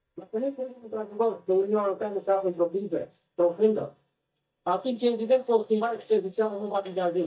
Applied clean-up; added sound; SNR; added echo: neural mask model DeepFilterNet 3.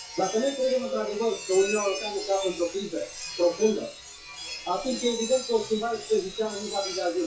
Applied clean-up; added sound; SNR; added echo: classical method WPE with log-MMSE.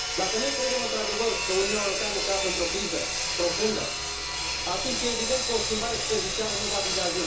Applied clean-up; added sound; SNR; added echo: none; Sawing; -1 dB; reverberation time 0.7 s.